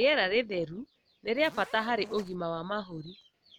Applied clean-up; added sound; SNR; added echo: none; Zipper (clothing); 17 dB; none.